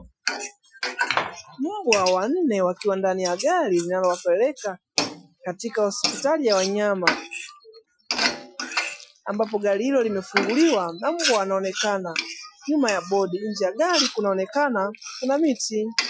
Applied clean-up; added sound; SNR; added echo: classical method Wiener filter.